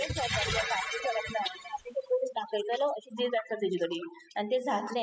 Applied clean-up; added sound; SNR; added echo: classical method spectral subtraction.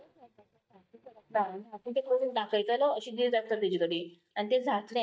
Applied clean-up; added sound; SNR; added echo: neural mask model DeepFilterNet 3.